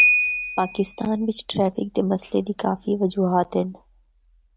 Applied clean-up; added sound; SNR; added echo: none; Piano; 3 dB; none.